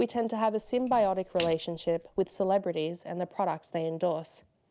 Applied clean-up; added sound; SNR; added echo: none; Splash, splatter; 19 dB; none.